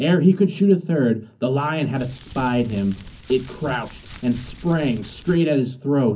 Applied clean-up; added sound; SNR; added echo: none; Crumpling, crinkling; 18 dB; reverberation time 0.4 s.